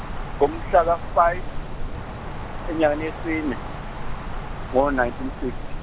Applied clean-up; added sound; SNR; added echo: none; Wind; 4 dB; none.